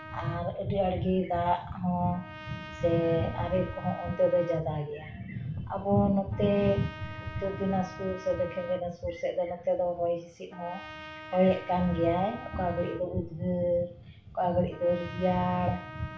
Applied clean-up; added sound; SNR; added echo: none; Trumpet; 17 dB; reverberation time 0.4 s.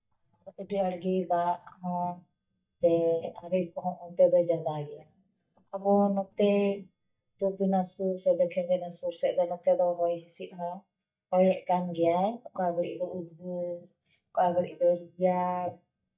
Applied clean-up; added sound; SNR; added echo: neural mask model DeepFilterNet 3.